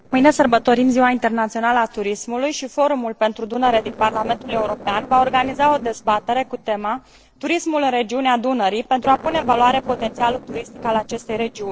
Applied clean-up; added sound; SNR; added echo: neural separator model SepFormer DNS4.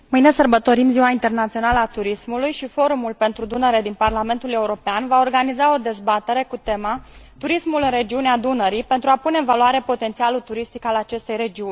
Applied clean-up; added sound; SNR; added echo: none; none; none; none.